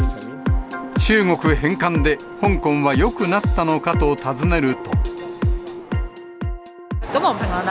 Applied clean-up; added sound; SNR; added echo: none; none; none; none.